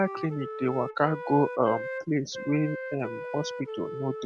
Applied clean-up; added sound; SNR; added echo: none; Wind instrument, woodwind instrument; 8 dB; none.